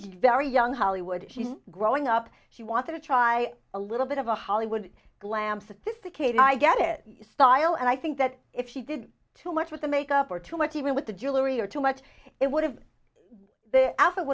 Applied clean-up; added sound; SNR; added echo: none; none; none; none.